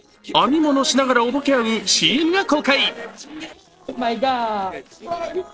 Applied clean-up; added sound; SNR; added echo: neural separator model SepFormer DNS4.